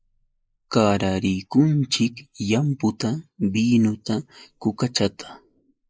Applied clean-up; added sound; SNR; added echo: neural mask model Resemble Enhance denoiser.